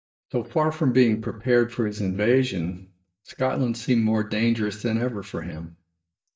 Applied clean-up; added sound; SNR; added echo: neural mask model DeepFilterNet 3.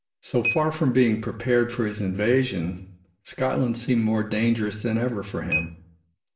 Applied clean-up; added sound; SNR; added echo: none; Chink, clink; 13 dB; reverberation time 0.5 s.